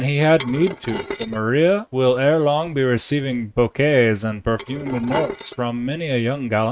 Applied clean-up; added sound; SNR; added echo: neural mask model RNNoise.